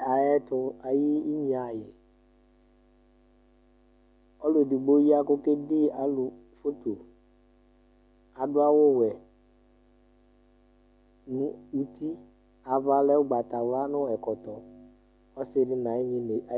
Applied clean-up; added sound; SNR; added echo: none; none; none; none.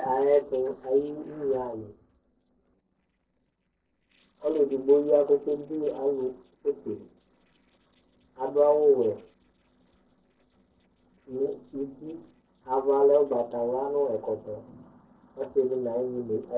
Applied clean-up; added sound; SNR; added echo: neural separator model SepFormer DNS4.